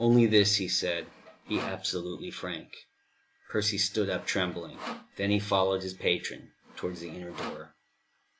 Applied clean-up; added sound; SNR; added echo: none; Sawing; 15 dB; none.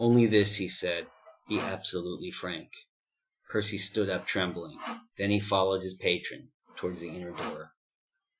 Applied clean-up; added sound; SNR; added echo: classical method Wiener filter.